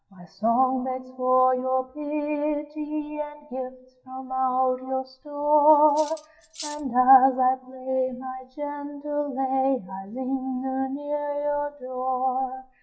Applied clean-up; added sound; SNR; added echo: classical method WPE with log-MMSE.